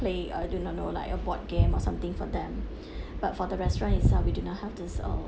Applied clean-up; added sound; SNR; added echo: none; none; none; none.